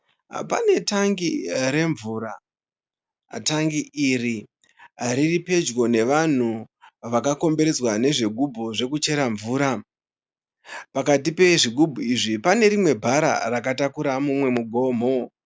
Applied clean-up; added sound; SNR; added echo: none; none; none; none.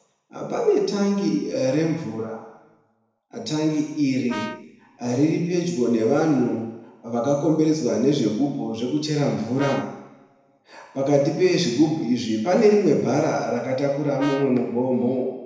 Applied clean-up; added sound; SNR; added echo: none; Brass instrument; 14 dB; reverberation time 0.9 s.